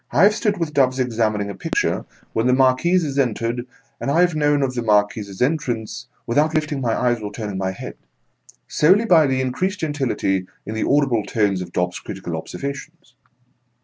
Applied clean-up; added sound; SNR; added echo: none; Fireworks; 17 dB; none.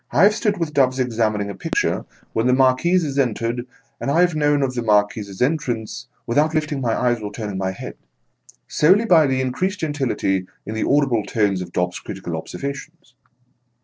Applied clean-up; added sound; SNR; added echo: neural separator model SepFormer DNS4.